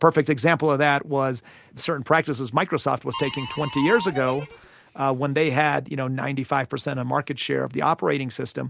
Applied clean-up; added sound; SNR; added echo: none; Harmonica; 10 dB; none.